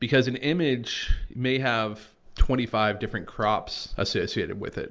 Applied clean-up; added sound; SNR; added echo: none; none; none; none.